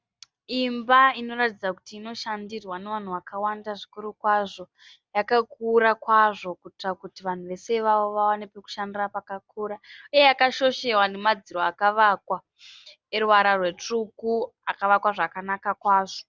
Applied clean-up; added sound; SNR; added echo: none; none; none; none.